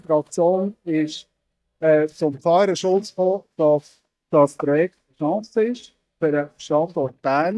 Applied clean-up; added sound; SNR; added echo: neural mask model DeepFilterNet 3.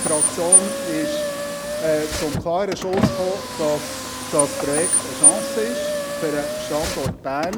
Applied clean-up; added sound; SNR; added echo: none; Car; -3 dB; none.